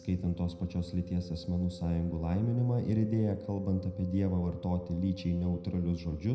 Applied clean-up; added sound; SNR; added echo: none; Wind instrument, woodwind instrument; 18 dB; reverberation time 0.7 s.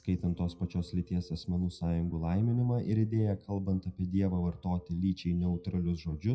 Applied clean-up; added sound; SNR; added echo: classical method WPE with log-MMSE.